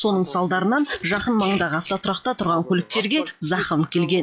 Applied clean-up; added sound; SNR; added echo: classical method log-MMSE.